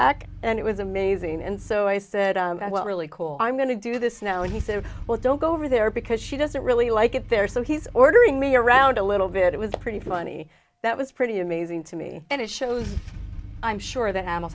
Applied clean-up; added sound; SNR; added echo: none; Walk, footsteps + Engine starting / Car; 15 dB; none.